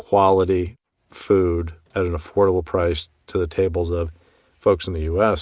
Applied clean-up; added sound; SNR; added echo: none; none; none; none.